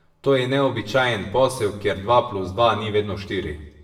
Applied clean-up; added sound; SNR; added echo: none; none; none; reverberation time 0.7 s.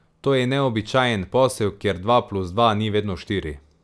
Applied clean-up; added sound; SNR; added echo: none; none; none; none.